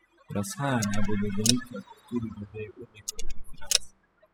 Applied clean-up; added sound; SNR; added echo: classical method spectral subtraction.